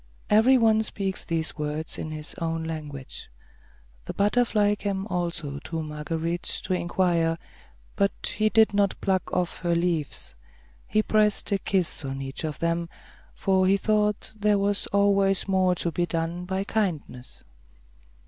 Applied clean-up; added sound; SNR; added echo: none; none; none; none.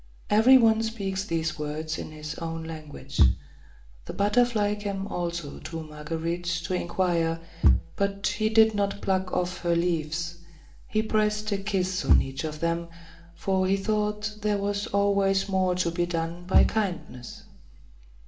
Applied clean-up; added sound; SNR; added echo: none; Bass drum / Thump, thud; 5 dB; reverberation time 1.7 s.